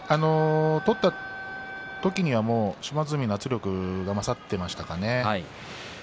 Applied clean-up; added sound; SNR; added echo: none; none; none; none.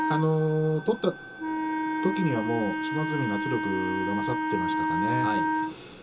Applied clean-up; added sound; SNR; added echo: none; Wind instrument, woodwind instrument; 0 dB; reverberation time 0.2 s.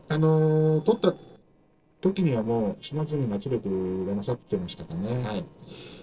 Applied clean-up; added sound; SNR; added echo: neural separator model SepFormer DNS4.